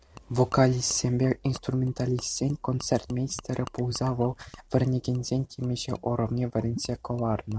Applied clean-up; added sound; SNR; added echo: neural separator model SepFormer DNS4.